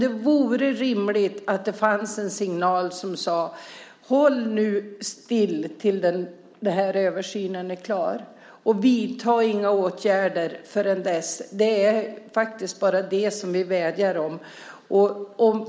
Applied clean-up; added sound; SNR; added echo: none; none; none; none.